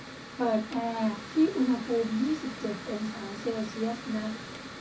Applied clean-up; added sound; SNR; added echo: none; Mechanical fan; 11 dB; reverberation time 0.3 s.